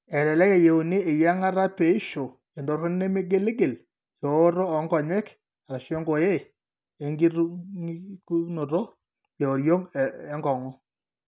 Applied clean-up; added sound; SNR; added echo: none; none; none; none.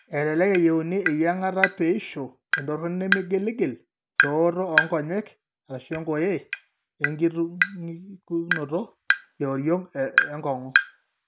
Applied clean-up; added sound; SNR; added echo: none; Tap; 3 dB; none.